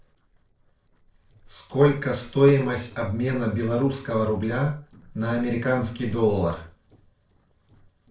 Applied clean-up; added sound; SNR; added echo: neural separator model SepFormer DNS4.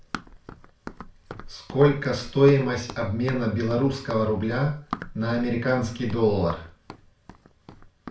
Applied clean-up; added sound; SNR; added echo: none; Run; 16 dB; reverberation time 0.4 s.